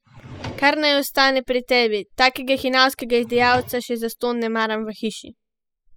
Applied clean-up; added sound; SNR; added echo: classical method spectral subtraction.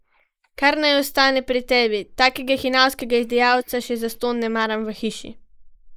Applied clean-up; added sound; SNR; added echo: neural mask model Resemble Enhance denoiser.